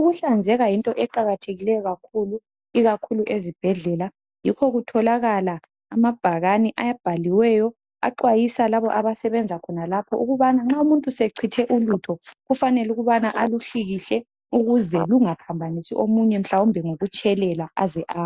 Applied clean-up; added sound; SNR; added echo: none; none; none; none.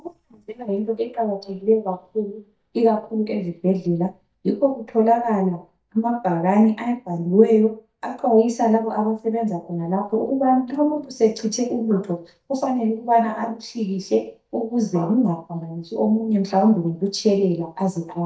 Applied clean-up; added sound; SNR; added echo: neural mask model DeepFilterNet 3.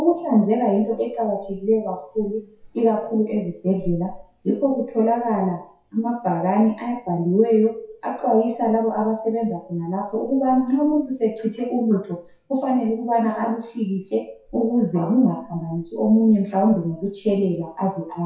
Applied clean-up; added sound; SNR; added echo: classical method WPE with log-MMSE.